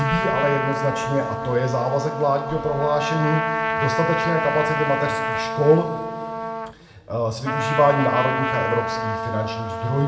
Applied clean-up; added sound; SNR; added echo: none; Trumpet; 2 dB; reverberation time 1.6 s.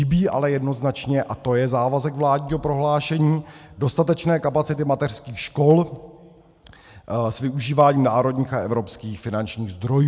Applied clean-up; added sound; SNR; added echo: none; none; none; none.